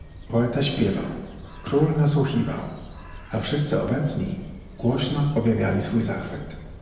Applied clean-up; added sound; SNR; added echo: none; Bird; 16 dB; reverberation time 1.0 s.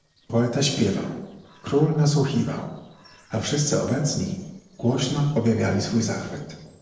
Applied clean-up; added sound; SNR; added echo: neural separator model SepFormer DNS4.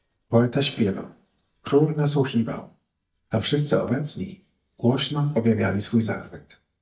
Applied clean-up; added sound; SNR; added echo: neural mask model DeepFilterNet 3.